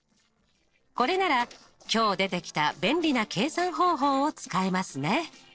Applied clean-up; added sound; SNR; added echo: neural separator model SepFormer DNS4.